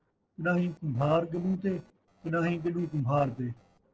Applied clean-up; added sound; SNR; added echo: neural separator model SepFormer DNS4.